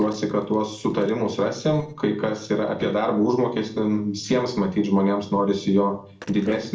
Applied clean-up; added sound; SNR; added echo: neural separator model SepFormer DNS4.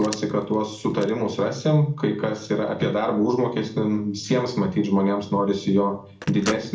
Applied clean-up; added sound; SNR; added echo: none; Telephone; 19 dB; reverberation time 0.4 s.